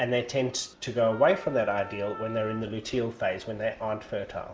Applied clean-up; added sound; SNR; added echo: none; Wind instrument, woodwind instrument; 14 dB; none.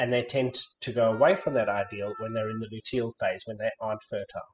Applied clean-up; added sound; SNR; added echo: classical method spectral subtraction.